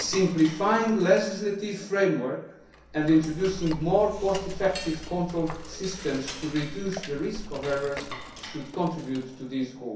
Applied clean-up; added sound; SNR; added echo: none; Cutlery, silverware / Dishes, pots, and pans; 13 dB; reverberation time 0.6 s.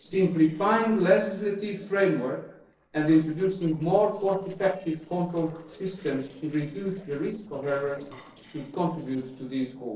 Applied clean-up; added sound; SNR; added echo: neural separator model SepFormer DNS4.